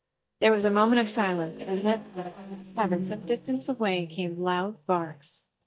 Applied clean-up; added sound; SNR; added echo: neural mask model DeepFilterNet 3.